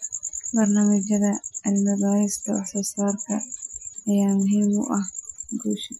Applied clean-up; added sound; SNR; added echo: classical method Wiener filter.